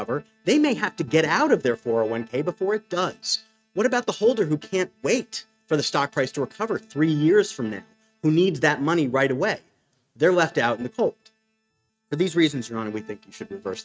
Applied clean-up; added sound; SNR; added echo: neural mask model RNNoise.